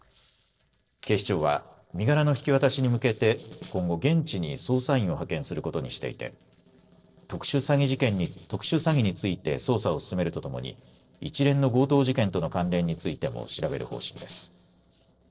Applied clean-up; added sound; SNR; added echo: neural separator model SepFormer DNS4.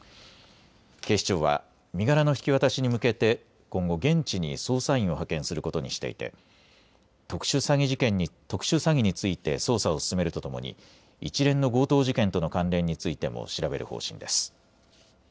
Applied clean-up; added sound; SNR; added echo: none; none; none; none.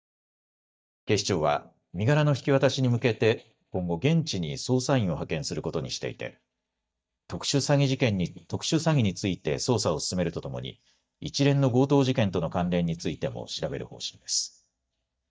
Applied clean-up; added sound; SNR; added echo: neural mask model DeepFilterNet 3.